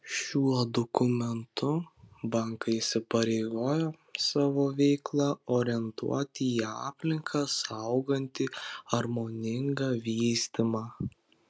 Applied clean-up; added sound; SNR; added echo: none; none; none; none.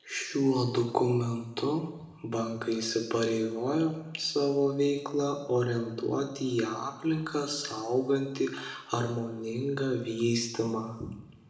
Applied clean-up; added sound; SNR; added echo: none; none; none; reverberation time 0.9 s.